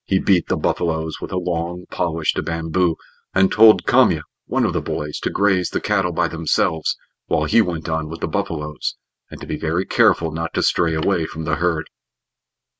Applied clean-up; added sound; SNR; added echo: none; none; none; none.